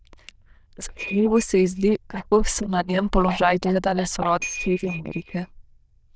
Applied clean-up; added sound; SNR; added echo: neural diffusion model UNIVERSE++.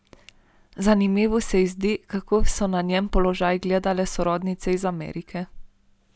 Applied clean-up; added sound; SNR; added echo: none; none; none; none.